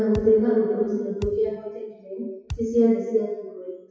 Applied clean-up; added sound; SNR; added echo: classical method WPE with log-MMSE.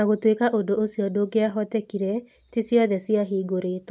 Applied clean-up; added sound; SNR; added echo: none; none; none; none.